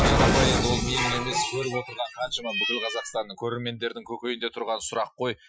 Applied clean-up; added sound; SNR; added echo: classical method Wiener filter.